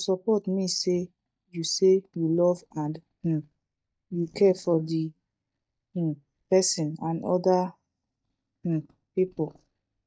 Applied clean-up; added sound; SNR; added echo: neural mask model DeepFilterNet 3.